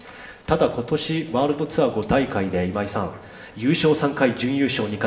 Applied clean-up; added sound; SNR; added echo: none; none; none; reverberation time 0.9 s.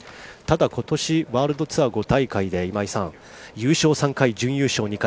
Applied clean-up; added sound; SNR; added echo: none; none; none; none.